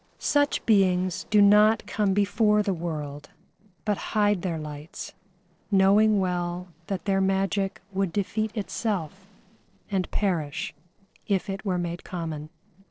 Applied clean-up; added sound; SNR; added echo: neural separator model SepFormer DNS4.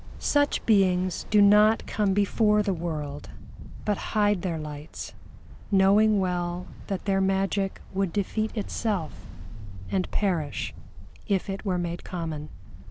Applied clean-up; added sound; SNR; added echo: none; Ocean; 12 dB; none.